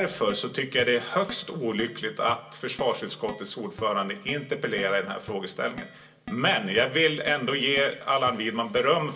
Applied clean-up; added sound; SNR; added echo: none; Keyboard (musical); 19 dB; reverberation time 0.2 s.